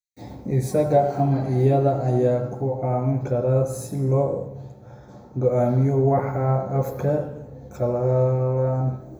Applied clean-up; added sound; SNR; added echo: none; none; none; reverberation time 0.8 s.